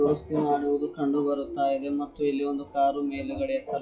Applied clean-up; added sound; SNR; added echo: classical method WPE with log-MMSE.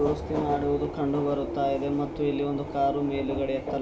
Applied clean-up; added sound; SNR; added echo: none; Subway, metro, underground; 7 dB; reverberation time 1.2 s.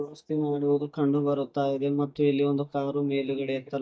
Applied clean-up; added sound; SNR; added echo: neural mask model DeepFilterNet 3.